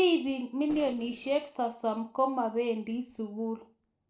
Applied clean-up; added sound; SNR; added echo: neural separator model SepFormer DNS4.